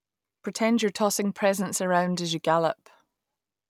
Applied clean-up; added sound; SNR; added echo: none; none; none; none.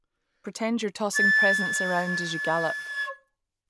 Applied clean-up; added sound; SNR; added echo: none; Wind instrument, woodwind instrument; -2 dB; none.